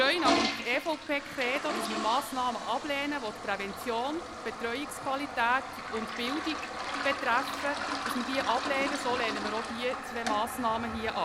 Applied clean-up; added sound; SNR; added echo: none; Toilet flush; 3 dB; none.